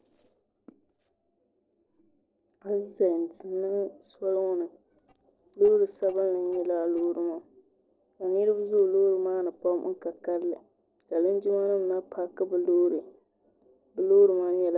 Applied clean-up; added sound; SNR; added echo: neural separator model SepFormer DNS4.